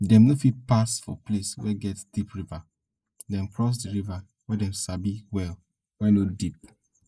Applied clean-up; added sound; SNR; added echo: neural mask model Resemble Enhance denoiser.